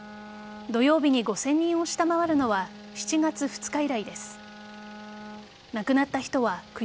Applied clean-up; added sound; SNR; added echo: none; Bowed string instrument; 19 dB; none.